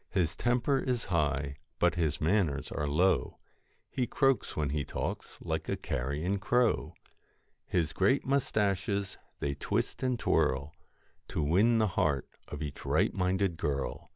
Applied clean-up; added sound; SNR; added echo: none; none; none; none.